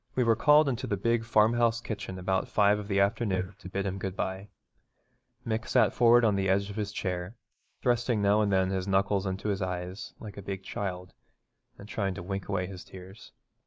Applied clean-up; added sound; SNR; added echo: neural mask model Resemble Enhance denoiser.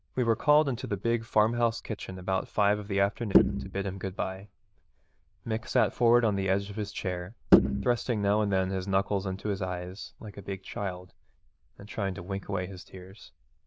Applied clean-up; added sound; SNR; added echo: neural diffusion model UNIVERSE++.